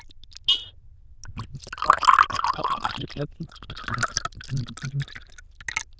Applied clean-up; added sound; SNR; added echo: neural diffusion model UNIVERSE++.